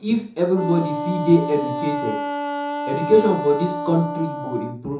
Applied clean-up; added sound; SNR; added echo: none; Wind instrument, woodwind instrument; 6 dB; reverberation time 0.5 s.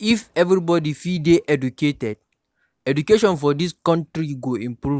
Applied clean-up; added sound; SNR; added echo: none; none; none; none.